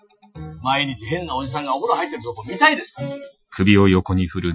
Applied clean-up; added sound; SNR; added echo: classical method Wiener filter.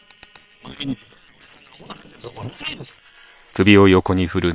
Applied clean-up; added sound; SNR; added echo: neural separator model SepFormer WHAM!.